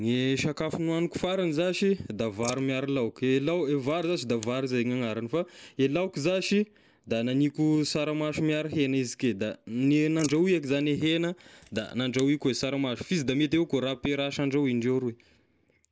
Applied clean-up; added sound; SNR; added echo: neural mask model Resemble Enhance denoiser.